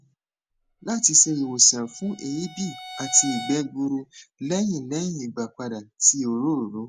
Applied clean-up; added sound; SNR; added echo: none; Bowed string instrument; 15 dB; none.